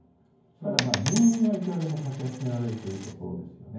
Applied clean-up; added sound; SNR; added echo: none; Coin (dropping); 8 dB; reverberation time 0.9 s.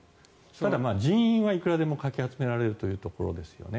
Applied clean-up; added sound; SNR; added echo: none; none; none; none.